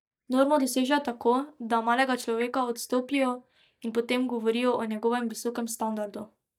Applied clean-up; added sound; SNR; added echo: neural mask model DeepFilterNet 3.